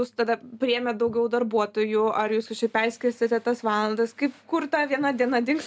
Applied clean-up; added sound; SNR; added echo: none; none; none; none.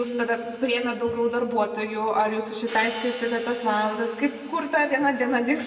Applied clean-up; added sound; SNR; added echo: none; Hi-hat; 18 dB; reverberation time 1.4 s.